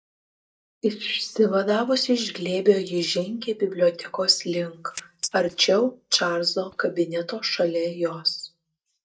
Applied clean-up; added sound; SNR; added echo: neural mask model DeepFilterNet 3.